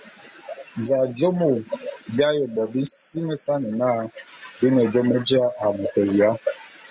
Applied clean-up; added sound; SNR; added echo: none; none; none; none.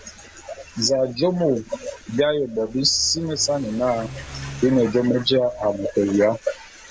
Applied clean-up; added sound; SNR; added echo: none; Accelerating, revving, vroom / Car; 19 dB; none.